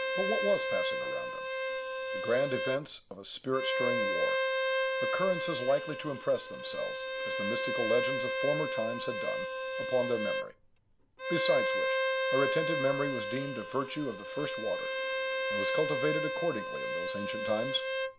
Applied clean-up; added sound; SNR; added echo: none; Bowed string instrument; -1 dB; none.